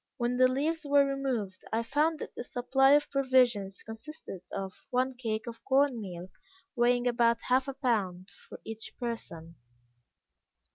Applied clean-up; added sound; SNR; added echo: none; none; none; none.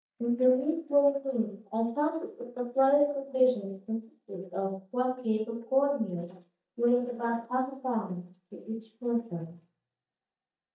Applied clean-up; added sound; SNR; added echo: neural mask model DeepFilterNet 3.